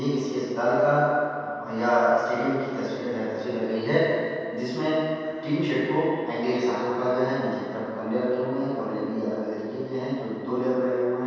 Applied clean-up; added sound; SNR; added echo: none; none; none; reverberation time 2.1 s.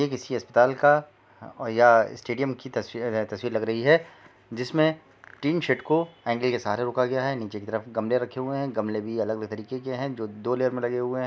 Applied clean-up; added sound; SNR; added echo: none; none; none; none.